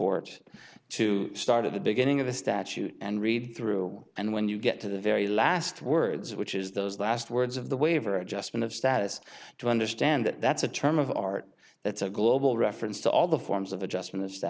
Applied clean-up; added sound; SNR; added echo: none; none; none; none.